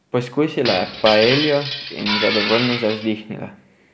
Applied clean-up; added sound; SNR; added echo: none; Glass; 4 dB; none.